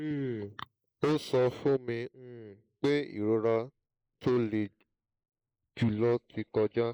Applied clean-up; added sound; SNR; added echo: neural mask model Resemble Enhance denoiser.